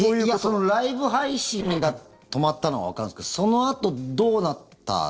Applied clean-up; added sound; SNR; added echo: neural separator model SepFormer DNS4.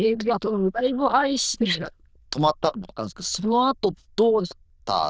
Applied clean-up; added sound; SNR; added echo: neural diffusion model UNIVERSE++.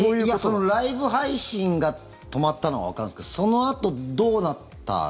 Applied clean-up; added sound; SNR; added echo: none; none; none; none.